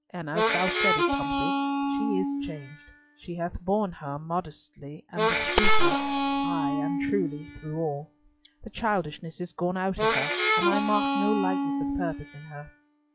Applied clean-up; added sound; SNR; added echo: classical method log-MMSE.